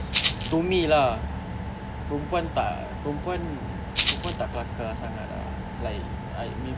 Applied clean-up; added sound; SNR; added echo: none; Rattle (instrument); 0 dB; none.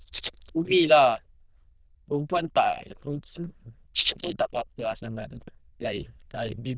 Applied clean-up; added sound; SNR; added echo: neural diffusion model UNIVERSE++.